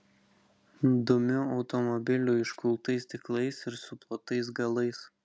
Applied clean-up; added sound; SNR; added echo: none; none; none; none.